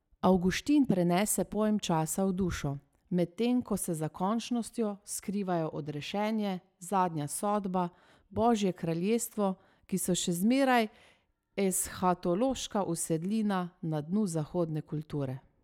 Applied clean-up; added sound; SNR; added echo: none; none; none; none.